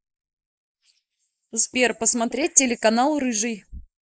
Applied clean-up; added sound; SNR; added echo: neural mask model Resemble Enhance denoiser.